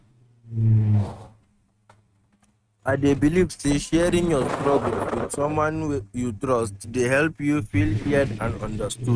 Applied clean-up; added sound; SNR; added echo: neural mask model RNNoise.